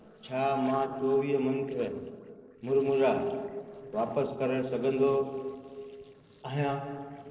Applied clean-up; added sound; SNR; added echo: neural separator model SepFormer DNS4.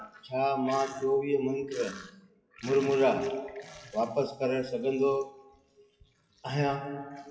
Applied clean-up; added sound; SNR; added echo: classical method WPE with log-MMSE.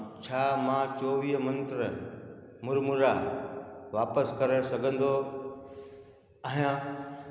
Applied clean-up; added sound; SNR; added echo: none; none; none; none.